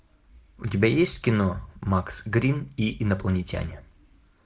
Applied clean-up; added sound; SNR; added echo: none; none; none; none.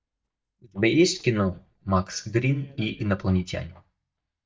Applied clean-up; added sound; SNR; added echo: neural mask model DeepFilterNet 3.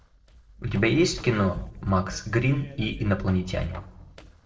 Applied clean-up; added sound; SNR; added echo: neural separator model SepFormer DNS4.